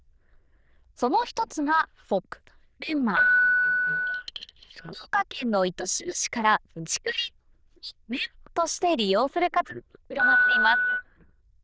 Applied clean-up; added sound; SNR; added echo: neural diffusion model UNIVERSE++.